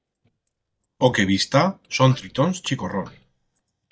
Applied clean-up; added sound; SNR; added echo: neural mask model DeepFilterNet 3.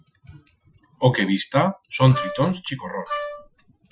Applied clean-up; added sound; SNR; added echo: classical method Wiener filter.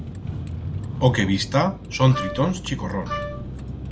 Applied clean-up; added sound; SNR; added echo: none; Vehicle + Wind instrument, woodwind instrument; 7 dB; none.